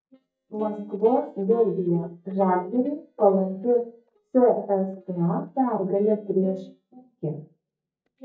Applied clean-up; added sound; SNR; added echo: neural mask model DeepFilterNet 3.